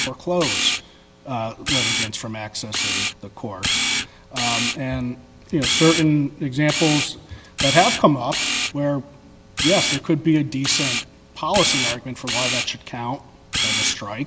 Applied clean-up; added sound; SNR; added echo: none; Camera; 2 dB; none.